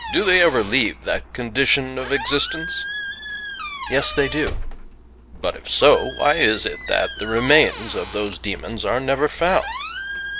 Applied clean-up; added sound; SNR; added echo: none; Squeak; 10 dB; none.